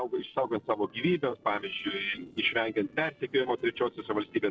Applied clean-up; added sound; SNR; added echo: neural separator model SepFormer DNS4.